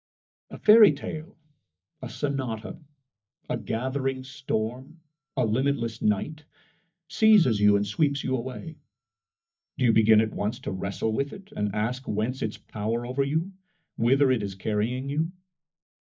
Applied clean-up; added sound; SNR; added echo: neural mask model DeepFilterNet 3.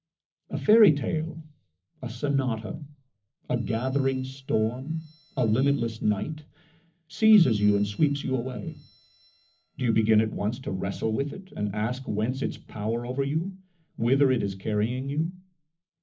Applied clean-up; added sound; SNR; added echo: neural separator model SepFormer DNS4.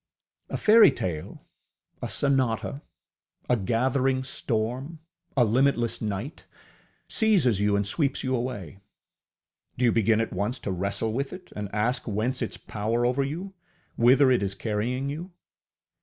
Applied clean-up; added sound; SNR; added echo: none; none; none; none.